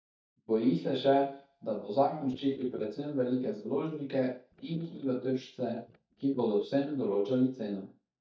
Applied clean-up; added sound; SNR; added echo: neural mask model DeepFilterNet 3.